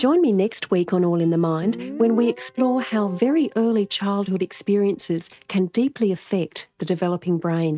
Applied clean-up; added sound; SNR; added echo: neural mask model RNNoise.